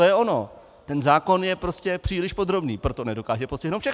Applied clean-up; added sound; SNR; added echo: none; none; none; none.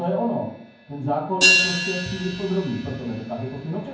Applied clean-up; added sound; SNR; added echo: none; Hi-hat; -1 dB; reverberation time 0.9 s.